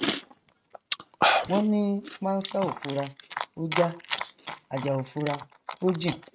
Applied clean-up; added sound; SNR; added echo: neural mask model RNNoise.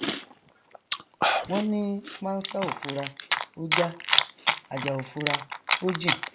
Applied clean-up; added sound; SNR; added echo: none; Chewing, mastication; -3 dB; none.